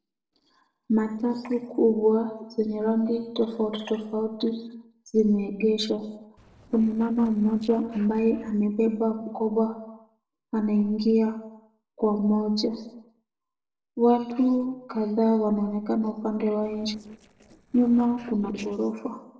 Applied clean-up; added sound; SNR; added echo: neural separator model SepFormer DNS4.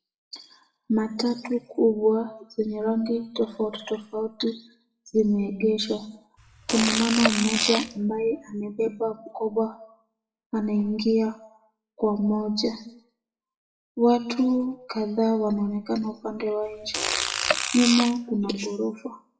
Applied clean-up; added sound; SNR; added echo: classical method WPE with log-MMSE.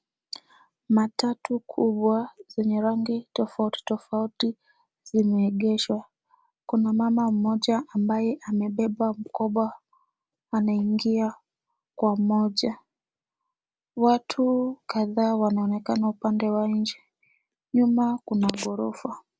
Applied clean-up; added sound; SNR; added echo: none; none; none; none.